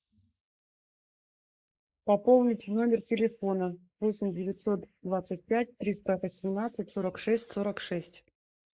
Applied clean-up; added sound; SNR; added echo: neural mask model Resemble Enhance denoiser.